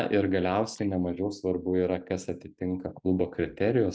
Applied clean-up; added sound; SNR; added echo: neural mask model DeepFilterNet 3.